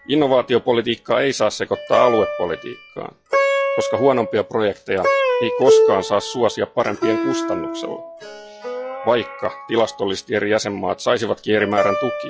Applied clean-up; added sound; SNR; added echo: classical method log-MMSE.